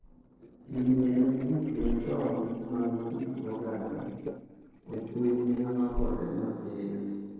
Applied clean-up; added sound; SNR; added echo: neural separator model SepFormer DNS4.